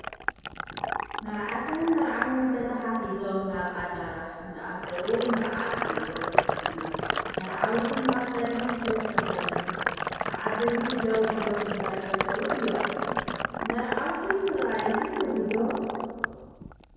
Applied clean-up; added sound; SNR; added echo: none; Sink (filling or washing); 2 dB; reverberation time 2.2 s.